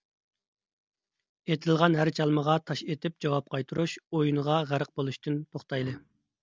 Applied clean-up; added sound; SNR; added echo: none; none; none; none.